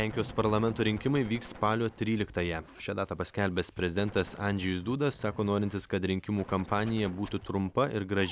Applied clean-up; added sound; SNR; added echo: none; Gunshot, gunfire + Zipper (clothing); 18 dB; none.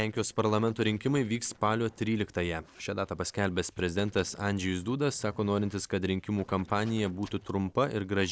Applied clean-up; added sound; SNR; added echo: neural separator model SepFormer DNS4.